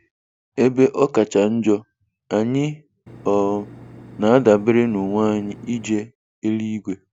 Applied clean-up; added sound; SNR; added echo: none; Engine; 20 dB; none.